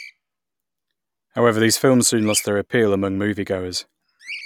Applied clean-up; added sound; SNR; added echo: none; Bird vocalization, bird call, bird song; 20 dB; none.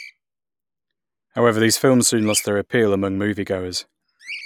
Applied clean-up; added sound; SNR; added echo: neural mask model Resemble Enhance denoiser.